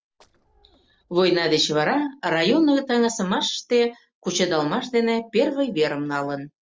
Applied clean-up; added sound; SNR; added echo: neural separator model SepFormer DNS4.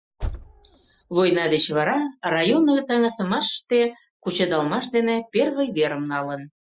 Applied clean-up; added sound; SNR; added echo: classical method Wiener filter.